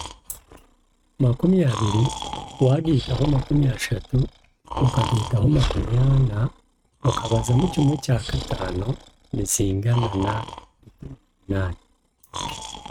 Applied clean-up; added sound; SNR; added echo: neural mask model RNNoise.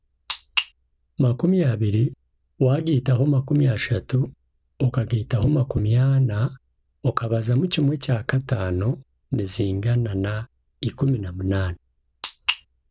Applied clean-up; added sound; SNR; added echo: none; none; none; none.